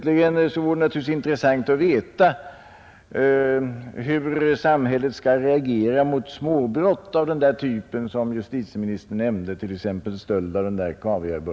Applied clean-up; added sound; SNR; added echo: none; none; none; none.